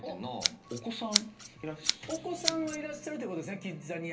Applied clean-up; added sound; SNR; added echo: none; Scissors; -2 dB; reverberation time 0.3 s.